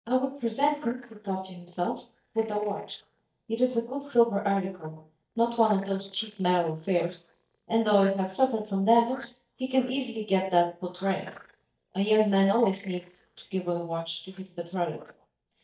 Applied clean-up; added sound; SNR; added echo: neural mask model DeepFilterNet 3.